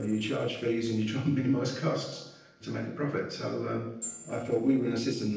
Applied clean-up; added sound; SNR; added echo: neural separator model SepFormer DNS4.